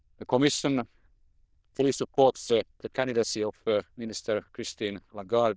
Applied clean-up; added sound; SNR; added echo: neural diffusion model UNIVERSE++.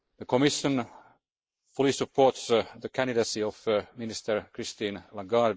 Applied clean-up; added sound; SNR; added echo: neural mask model Resemble Enhance denoiser.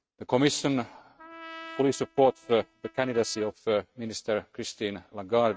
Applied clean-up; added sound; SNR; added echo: neural mask model RNNoise.